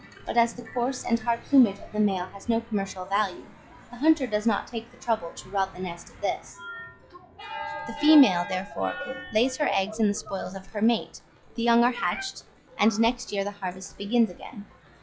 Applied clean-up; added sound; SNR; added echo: classical method log-MMSE.